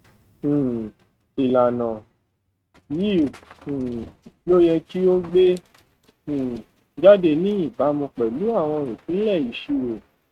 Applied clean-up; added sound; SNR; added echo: neural mask model RNNoise.